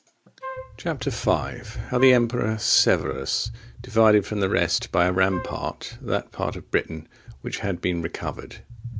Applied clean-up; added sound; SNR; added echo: none; Wind instrument, woodwind instrument; 13 dB; none.